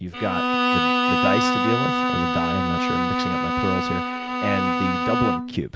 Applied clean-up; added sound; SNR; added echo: none; Bowed string instrument; -5 dB; none.